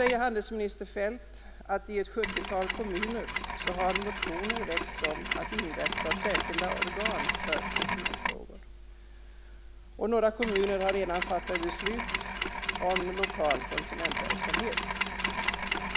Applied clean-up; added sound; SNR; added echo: none; Mechanisms; 0 dB; none.